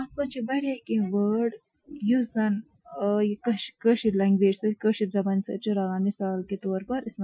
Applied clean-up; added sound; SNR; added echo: classical method Wiener filter.